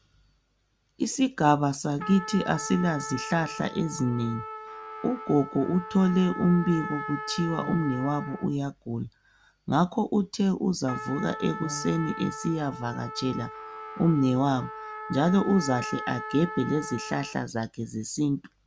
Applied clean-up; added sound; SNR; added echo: none; Brass instrument + Trumpet; 12 dB; none.